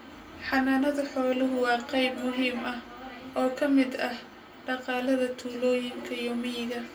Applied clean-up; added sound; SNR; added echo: none; none; none; reverberation time 0.2 s.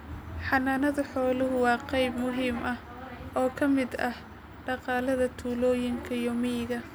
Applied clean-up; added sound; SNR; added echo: none; none; none; none.